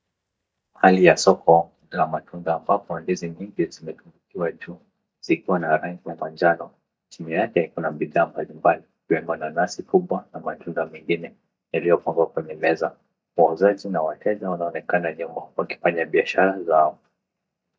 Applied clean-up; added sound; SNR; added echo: neural mask model DeepFilterNet 3.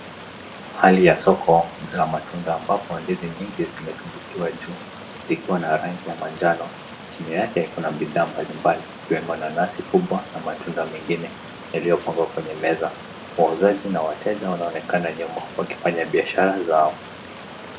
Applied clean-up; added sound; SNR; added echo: none; Stream; 14 dB; reverberation time 0.3 s.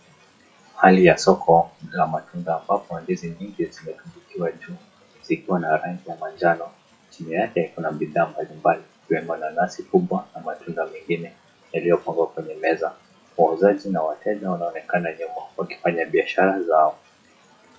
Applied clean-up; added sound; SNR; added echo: classical method WPE with log-MMSE.